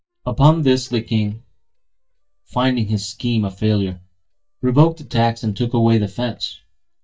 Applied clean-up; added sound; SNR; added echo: neural mask model DeepFilterNet 3.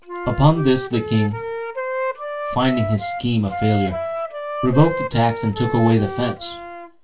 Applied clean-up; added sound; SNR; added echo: none; Wind instrument, woodwind instrument; 7 dB; reverberation time 0.2 s.